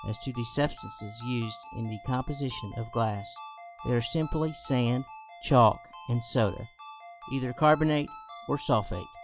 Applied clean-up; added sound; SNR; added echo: classical method log-MMSE.